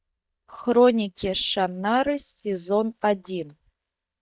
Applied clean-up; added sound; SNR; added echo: neural mask model DeepFilterNet 3.